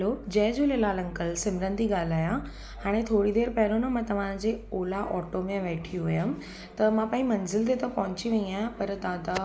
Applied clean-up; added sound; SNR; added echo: none; none; none; none.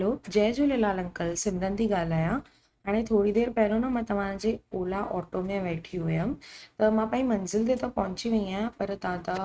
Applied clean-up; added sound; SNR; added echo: neural mask model RNNoise.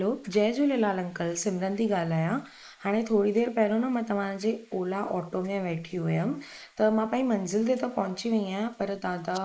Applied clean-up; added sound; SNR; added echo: neural mask model Resemble Enhance denoiser.